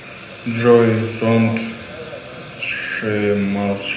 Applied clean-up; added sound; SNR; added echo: none; none; none; reverberation time 0.8 s.